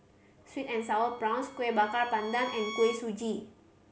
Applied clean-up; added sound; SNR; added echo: none; Bowed string instrument; 15 dB; none.